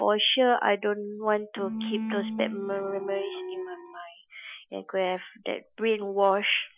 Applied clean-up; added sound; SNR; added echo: classical method Wiener filter.